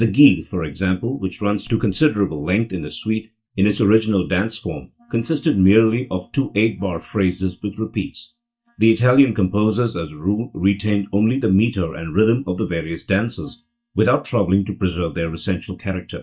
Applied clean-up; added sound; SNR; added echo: neural mask model DeepFilterNet 3.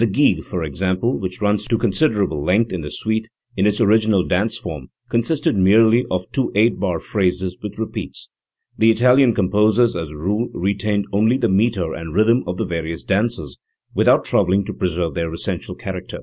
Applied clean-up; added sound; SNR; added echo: none; none; none; none.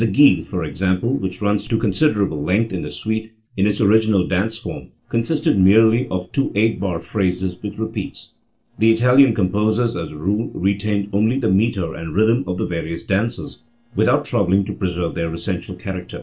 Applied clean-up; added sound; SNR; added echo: neural separator model SepFormer DNS4.